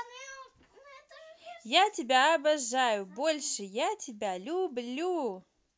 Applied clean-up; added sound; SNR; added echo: none; none; none; none.